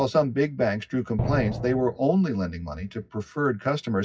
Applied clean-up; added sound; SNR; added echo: classical method WPE with log-MMSE.